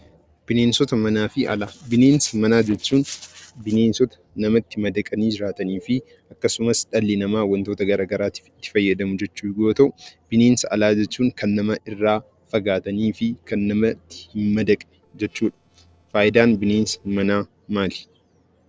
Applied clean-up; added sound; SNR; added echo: neural separator model SepFormer DNS4.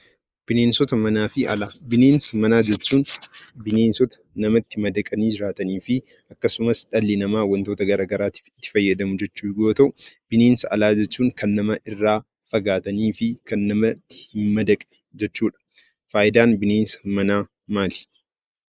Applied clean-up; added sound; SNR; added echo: neural mask model Resemble Enhance denoiser.